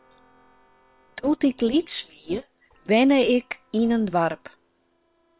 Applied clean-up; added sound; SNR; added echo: neural separator model SepFormer WHAM!.